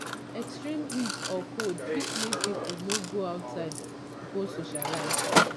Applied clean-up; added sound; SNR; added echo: none; Mechanisms; -5 dB; none.